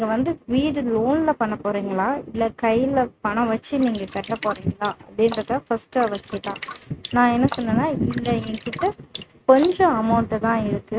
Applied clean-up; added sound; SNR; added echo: neural mask model RNNoise.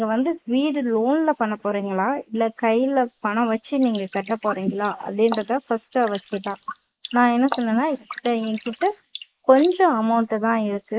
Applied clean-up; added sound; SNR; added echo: neural mask model Resemble Enhance denoiser.